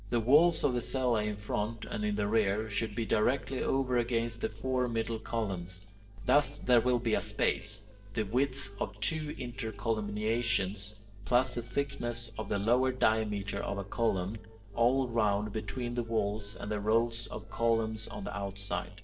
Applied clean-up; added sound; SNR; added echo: neural separator model SepFormer DNS4.